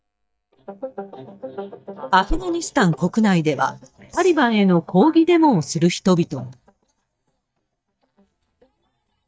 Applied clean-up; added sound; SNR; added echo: neural mask model DeepFilterNet 3.